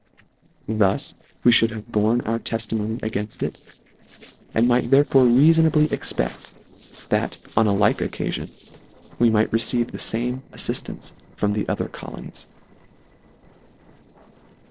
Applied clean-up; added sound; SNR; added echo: neural separator model SepFormer DNS4.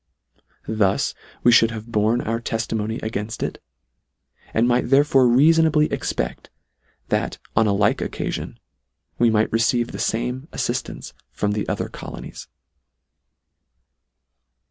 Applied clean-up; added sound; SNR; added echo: none; none; none; none.